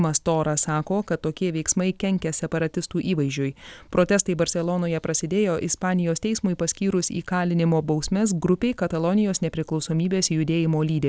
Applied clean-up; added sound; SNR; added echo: none; none; none; none.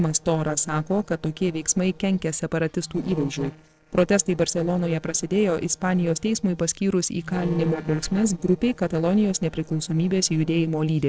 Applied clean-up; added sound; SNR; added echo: neural separator model SepFormer DNS4.